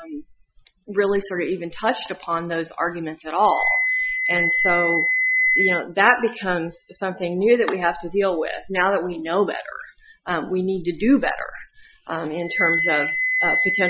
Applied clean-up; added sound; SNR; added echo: classical method Wiener filter.